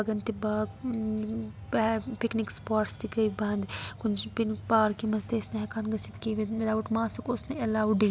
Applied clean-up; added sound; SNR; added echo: none; none; none; none.